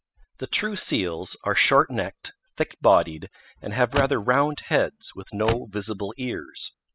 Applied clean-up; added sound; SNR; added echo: classical method spectral subtraction.